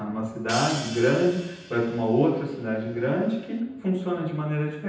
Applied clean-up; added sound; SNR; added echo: none; Hi-hat; 14 dB; reverberation time 0.9 s.